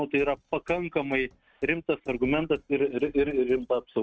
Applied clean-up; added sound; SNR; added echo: neural mask model RNNoise.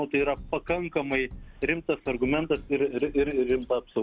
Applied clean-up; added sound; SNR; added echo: none; Drum kit; 17 dB; none.